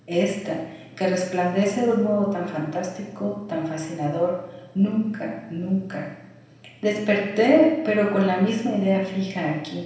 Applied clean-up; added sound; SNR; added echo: none; none; none; reverberation time 0.9 s.